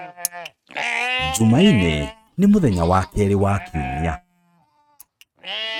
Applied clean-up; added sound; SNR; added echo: neural mask model RNNoise.